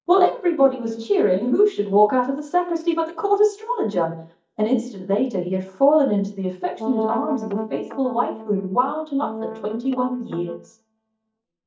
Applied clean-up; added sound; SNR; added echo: neural mask model DeepFilterNet 3.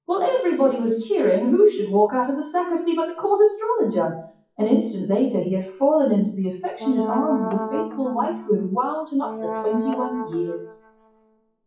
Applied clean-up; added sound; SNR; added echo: classical method WPE with log-MMSE.